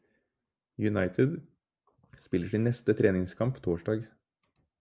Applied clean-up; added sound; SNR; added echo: none; none; none; none.